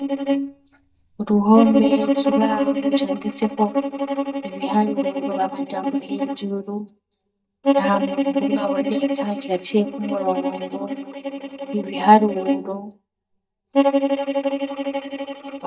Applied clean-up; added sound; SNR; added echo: neural mask model DeepFilterNet 3.